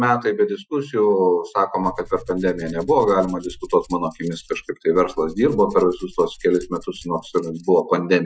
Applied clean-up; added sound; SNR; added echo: classical method Wiener filter.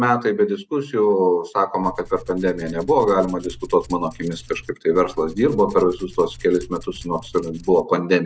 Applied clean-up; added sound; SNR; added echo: none; Tools; 19 dB; none.